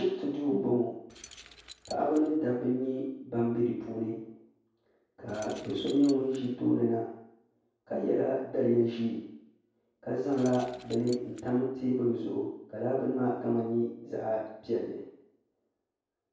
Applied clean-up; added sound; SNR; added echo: none; Keys jangling; 20 dB; reverberation time 0.7 s.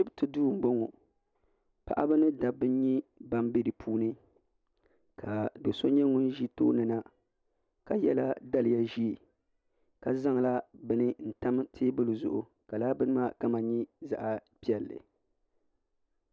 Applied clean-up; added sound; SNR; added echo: none; none; none; none.